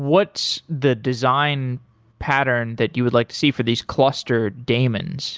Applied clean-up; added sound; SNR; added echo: none; none; none; none.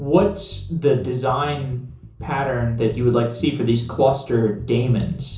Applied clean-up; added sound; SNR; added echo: none; Bass guitar; 16 dB; reverberation time 0.6 s.